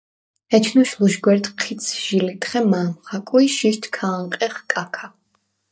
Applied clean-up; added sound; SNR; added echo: neural mask model DeepFilterNet 3.